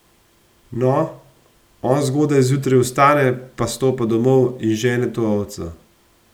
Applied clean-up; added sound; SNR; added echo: none; none; none; none.